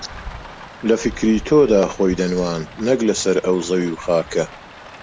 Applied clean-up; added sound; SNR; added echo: none; Rain; 17 dB; none.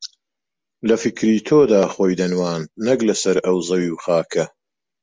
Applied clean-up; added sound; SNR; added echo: none; none; none; none.